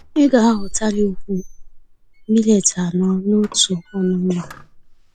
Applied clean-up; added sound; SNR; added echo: none; Squeak; 14 dB; none.